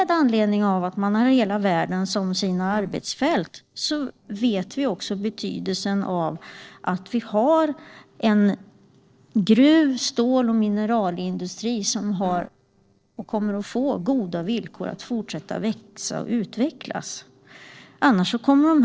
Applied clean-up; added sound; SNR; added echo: neural separator model SepFormer DNS4.